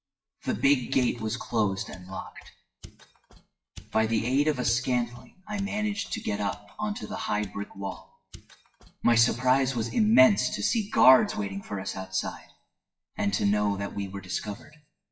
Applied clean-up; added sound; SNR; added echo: classical method WPE with log-MMSE.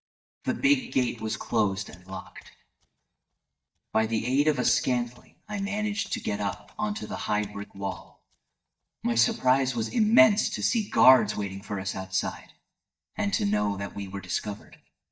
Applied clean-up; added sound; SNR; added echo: neural mask model DeepFilterNet 3.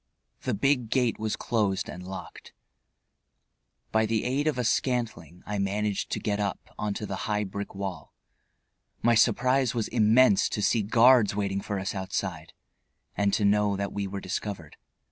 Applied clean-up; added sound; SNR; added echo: none; none; none; none.